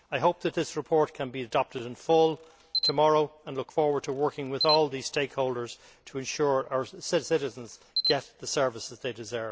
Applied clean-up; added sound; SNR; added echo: none; Camera; 7 dB; none.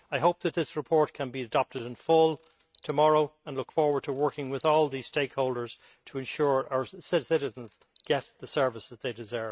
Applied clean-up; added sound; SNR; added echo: neural mask model RNNoise.